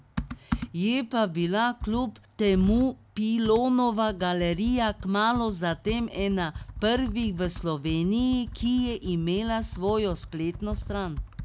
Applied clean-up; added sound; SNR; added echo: none; Computer keyboard; 11 dB; none.